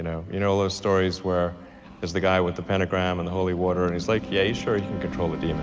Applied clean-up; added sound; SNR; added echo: none; Fire; 17 dB; none.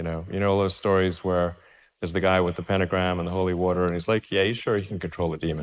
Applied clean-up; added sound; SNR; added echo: neural mask model Resemble Enhance denoiser.